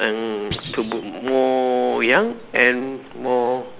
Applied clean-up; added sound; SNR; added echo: none; Thump, thud; 15 dB; none.